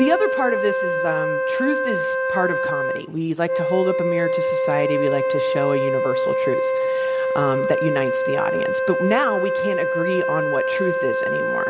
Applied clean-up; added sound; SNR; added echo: none; Wind instrument, woodwind instrument; -3 dB; none.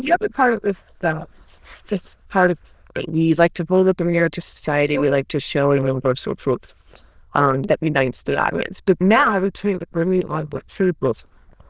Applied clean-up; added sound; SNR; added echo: neural diffusion model UNIVERSE++.